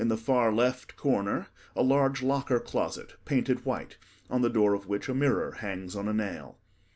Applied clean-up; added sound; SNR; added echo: none; none; none; none.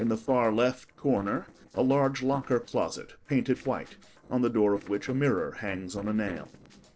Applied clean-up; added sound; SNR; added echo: neural separator model SepFormer DNS4.